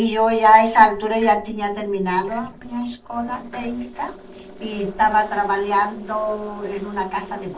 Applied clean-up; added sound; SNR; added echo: neural separator model SepFormer DNS4.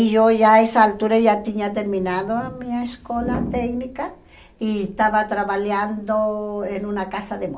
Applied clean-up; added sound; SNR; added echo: none; none; none; none.